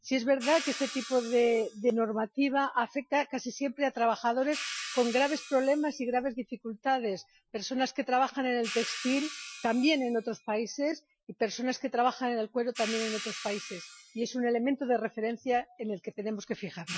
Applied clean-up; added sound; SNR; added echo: classical method Wiener filter.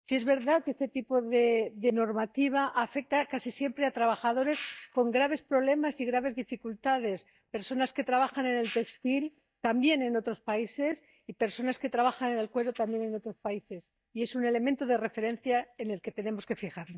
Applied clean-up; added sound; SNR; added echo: neural mask model DeepFilterNet 3.